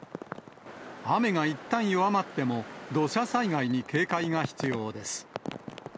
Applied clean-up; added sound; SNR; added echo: none; none; none; none.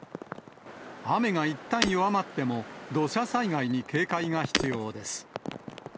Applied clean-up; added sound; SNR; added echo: none; Shatter; 6 dB; none.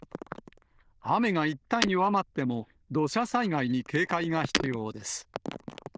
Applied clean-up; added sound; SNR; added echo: neural diffusion model UNIVERSE++.